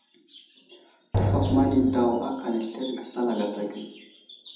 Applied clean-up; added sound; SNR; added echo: none; Drum; 0 dB; reverberation time 0.8 s.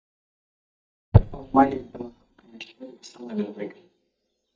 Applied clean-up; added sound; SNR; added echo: neural mask model DeepFilterNet 3.